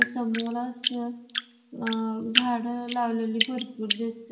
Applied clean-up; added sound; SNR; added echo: none; Drip; 1 dB; reverberation time 0.7 s.